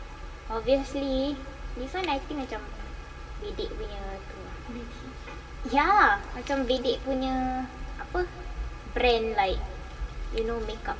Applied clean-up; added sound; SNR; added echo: none; none; none; reverberation time 2.8 s.